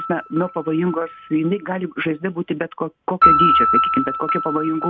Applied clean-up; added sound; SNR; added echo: none; Piano; -2 dB; none.